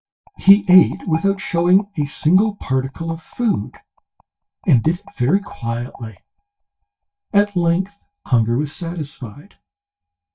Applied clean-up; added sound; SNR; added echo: neural mask model DeepFilterNet 3.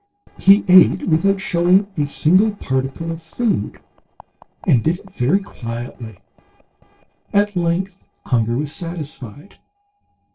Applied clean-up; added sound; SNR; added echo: neural separator model SepFormer DNS4.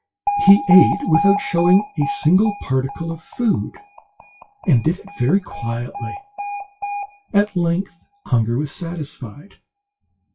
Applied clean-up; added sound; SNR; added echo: classical method WPE with log-MMSE.